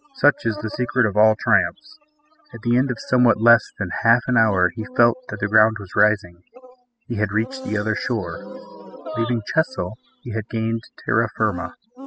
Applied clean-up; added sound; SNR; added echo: classical method spectral subtraction.